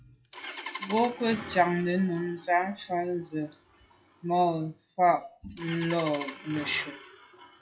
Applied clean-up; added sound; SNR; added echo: classical method WPE with log-MMSE.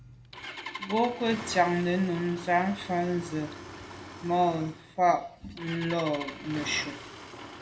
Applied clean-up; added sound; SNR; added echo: none; Engine starting; 12 dB; reverberation time 0.5 s.